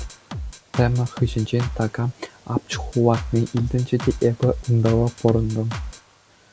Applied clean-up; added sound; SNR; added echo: none; Drum kit; 11 dB; none.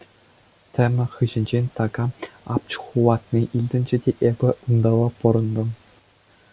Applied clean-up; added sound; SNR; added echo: none; none; none; none.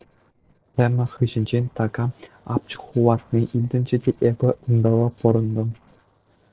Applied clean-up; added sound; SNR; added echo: neural separator model SepFormer DNS4.